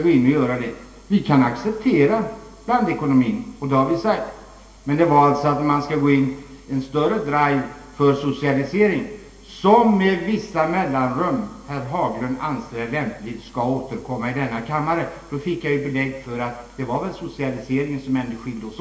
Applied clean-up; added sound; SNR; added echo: none; none; none; reverberation time 0.8 s.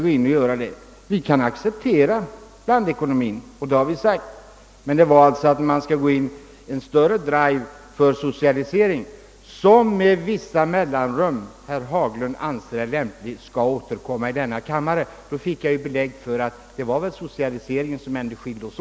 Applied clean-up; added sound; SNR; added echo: none; none; none; none.